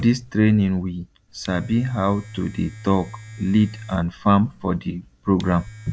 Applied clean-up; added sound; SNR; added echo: none; Domestic sounds, home sounds; 19 dB; none.